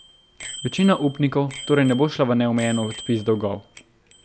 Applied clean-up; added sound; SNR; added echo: none; Bicycle bell; 15 dB; none.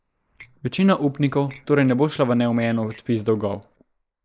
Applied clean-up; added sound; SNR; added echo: neural mask model Resemble Enhance denoiser.